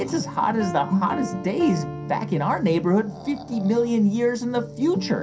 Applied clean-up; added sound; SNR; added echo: none; Piano; 16 dB; reverberation time 0.3 s.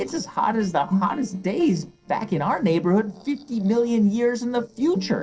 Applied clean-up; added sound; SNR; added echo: neural separator model SepFormer DNS4.